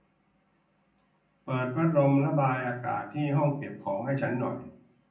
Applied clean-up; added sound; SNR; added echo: none; none; none; reverberation time 0.6 s.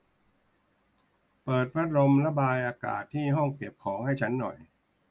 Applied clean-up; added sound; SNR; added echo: none; none; none; none.